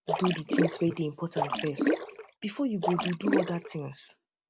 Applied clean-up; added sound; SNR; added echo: none; Splash, splatter; 0 dB; none.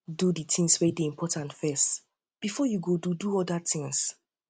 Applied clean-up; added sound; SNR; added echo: none; none; none; none.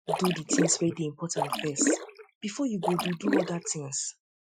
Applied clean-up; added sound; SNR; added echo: classical method Wiener filter.